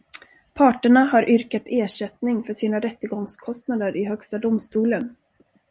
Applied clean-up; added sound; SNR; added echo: none; none; none; none.